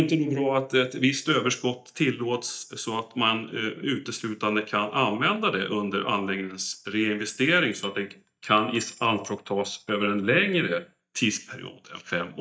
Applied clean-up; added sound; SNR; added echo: neural mask model DeepFilterNet 3.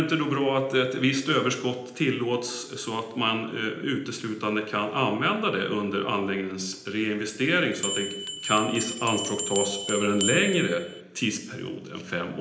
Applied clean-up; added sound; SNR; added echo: none; Bell; 5 dB; reverberation time 0.8 s.